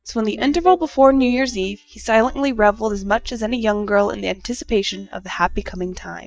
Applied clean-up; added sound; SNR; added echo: neural mask model DeepFilterNet 3.